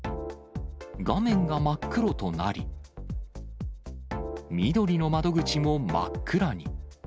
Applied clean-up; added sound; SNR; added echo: none; Snare drum; 17 dB; none.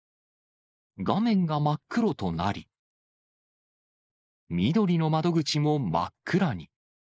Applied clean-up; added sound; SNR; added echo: neural mask model Resemble Enhance denoiser.